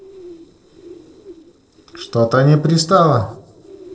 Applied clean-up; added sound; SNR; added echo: neural separator model SepFormer DNS4.